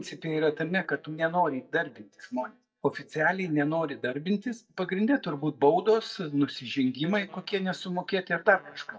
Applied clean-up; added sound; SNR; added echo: neural mask model DeepFilterNet 3.